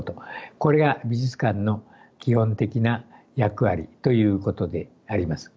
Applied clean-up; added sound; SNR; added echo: none; none; none; none.